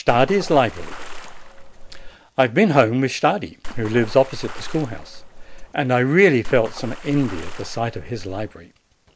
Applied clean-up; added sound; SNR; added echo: none; Water / Splash, splatter; 9 dB; none.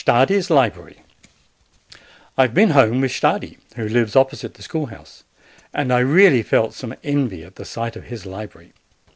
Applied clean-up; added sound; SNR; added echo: none; none; none; none.